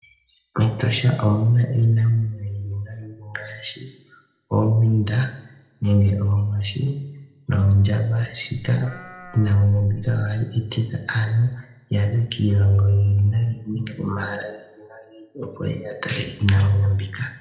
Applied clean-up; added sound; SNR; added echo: none; Livestock, farm animals, working animals; 19 dB; reverberation time 0.7 s.